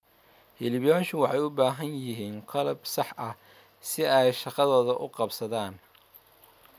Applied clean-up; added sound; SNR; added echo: none; none; none; none.